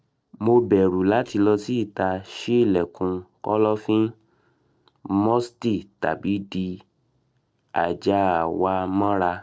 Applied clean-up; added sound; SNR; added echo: neural separator model SepFormer DNS4.